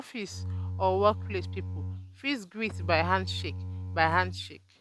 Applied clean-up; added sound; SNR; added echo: none; Bowed string instrument; 5 dB; none.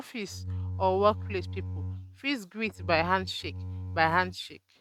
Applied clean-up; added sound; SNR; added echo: neural mask model RNNoise.